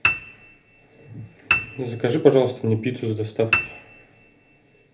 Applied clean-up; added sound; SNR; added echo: none; Piano; 4 dB; reverberation time 0.3 s.